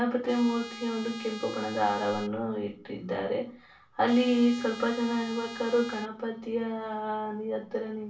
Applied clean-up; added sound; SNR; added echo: none; Trumpet; 15 dB; reverberation time 0.3 s.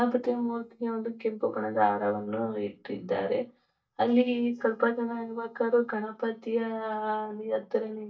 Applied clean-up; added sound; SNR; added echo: neural mask model DeepFilterNet 3.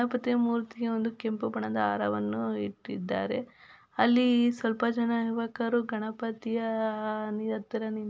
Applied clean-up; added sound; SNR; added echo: none; none; none; none.